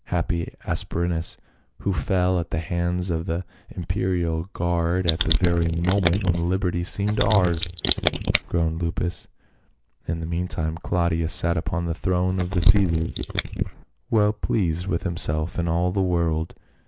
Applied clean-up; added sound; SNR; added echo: neural mask model Resemble Enhance denoiser.